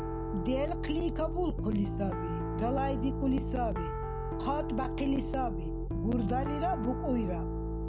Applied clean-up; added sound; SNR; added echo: none; Piano; 0 dB; none.